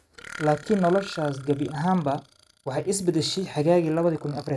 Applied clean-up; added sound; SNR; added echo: neural mask model RNNoise.